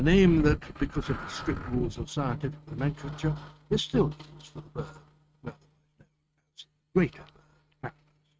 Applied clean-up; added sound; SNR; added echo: neural mask model RNNoise.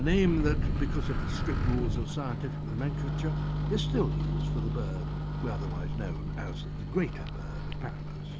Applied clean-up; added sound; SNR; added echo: none; Microwave oven; -3 dB; none.